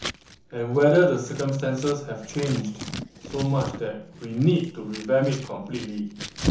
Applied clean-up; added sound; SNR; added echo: none; Scissors; 10 dB; reverberation time 0.7 s.